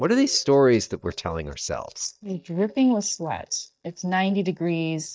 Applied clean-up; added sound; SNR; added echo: neural mask model DeepFilterNet 3.